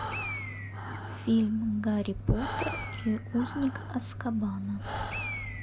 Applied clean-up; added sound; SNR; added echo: none; Breathing + Bird; 8 dB; none.